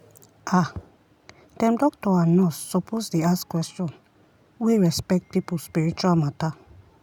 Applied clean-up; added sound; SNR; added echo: none; none; none; none.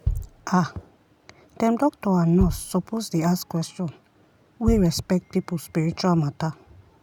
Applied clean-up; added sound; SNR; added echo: none; Bass drum; 9 dB; none.